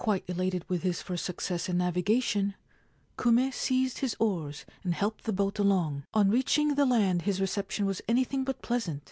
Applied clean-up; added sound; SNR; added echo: none; none; none; none.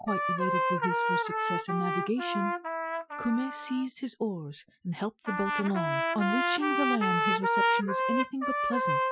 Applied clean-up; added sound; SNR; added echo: classical method Wiener filter.